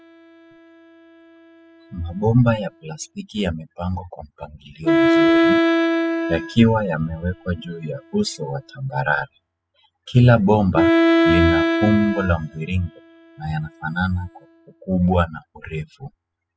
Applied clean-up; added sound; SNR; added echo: classical method spectral subtraction.